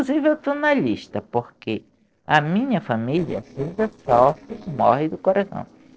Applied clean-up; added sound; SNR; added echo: neural separator model SepFormer DNS4.